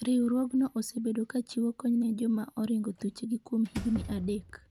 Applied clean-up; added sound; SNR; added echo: none; Slam; 18 dB; none.